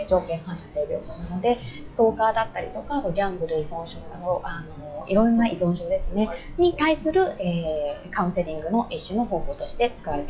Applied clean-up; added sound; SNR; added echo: classical method log-MMSE.